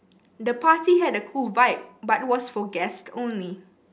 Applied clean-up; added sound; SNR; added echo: none; none; none; none.